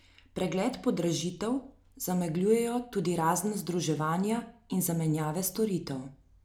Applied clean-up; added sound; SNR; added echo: none; none; none; none.